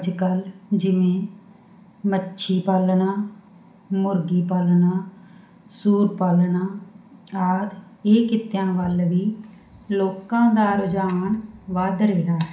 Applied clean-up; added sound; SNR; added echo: none; none; none; reverberation time 0.5 s.